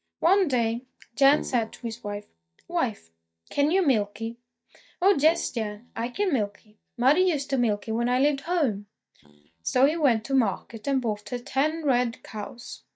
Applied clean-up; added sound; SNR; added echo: neural mask model DeepFilterNet 3.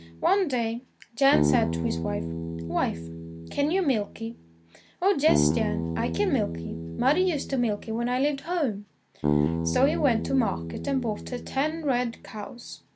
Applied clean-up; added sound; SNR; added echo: none; Bass guitar; 4 dB; none.